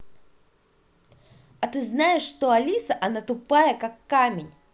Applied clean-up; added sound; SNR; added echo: none; none; none; none.